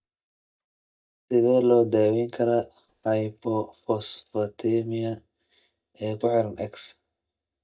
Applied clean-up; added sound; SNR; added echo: neural mask model DeepFilterNet 3.